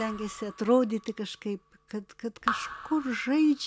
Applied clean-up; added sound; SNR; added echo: none; Raindrop / Drip; 11 dB; none.